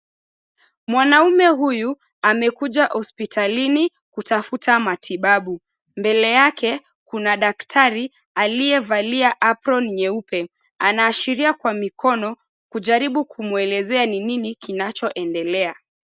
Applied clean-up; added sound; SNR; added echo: none; none; none; none.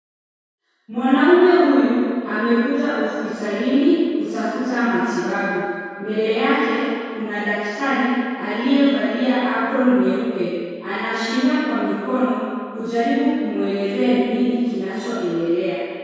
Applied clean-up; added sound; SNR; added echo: none; none; none; reverberation time 2.0 s.